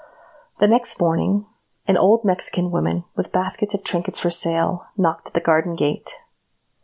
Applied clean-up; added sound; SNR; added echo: none; none; none; none.